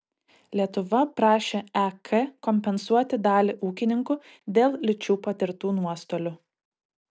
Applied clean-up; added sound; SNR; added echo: none; none; none; none.